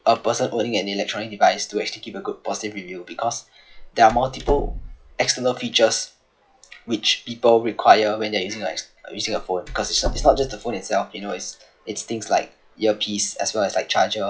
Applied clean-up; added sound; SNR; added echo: classical method log-MMSE.